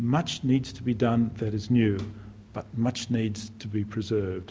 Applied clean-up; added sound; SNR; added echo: none; none; none; none.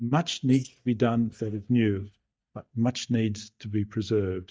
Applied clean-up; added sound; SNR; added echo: neural mask model DeepFilterNet 3.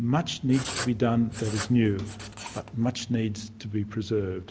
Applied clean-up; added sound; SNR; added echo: none; Writing; 12 dB; none.